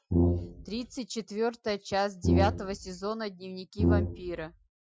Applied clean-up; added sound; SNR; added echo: classical method Wiener filter.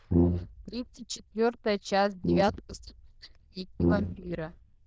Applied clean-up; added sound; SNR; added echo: neural diffusion model UNIVERSE++.